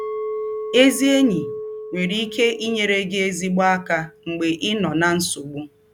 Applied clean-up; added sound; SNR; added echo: none; Chink, clink; 12 dB; none.